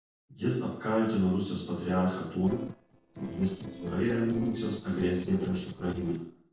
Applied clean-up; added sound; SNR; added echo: neural separator model SepFormer DNS4.